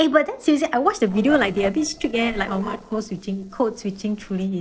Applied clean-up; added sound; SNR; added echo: neural separator model SepFormer DNS4.